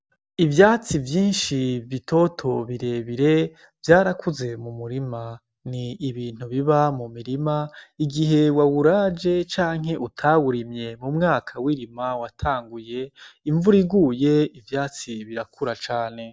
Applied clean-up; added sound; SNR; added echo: none; none; none; none.